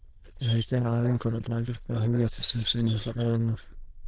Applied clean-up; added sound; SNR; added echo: neural diffusion model UNIVERSE++.